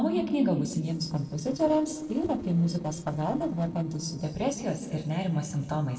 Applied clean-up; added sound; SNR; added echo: neural separator model SepFormer DNS4.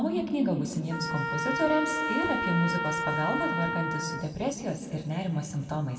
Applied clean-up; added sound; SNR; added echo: none; Trumpet; 4 dB; reverberation time 2.0 s.